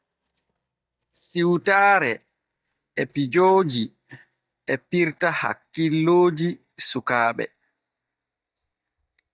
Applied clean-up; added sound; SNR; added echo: neural mask model DeepFilterNet 3.